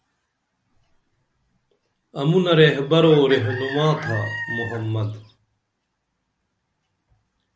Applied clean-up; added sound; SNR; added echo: none; Chicken, rooster; 11 dB; none.